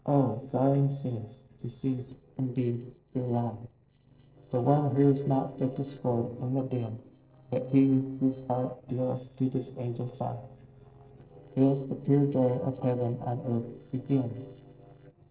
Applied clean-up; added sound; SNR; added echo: neural separator model SepFormer DNS4.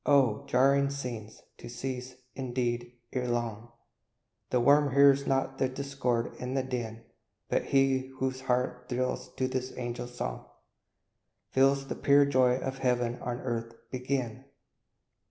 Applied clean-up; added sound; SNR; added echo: none; none; none; none.